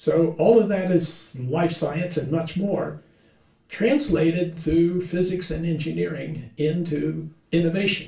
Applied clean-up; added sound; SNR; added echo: none; none; none; reverberation time 0.3 s.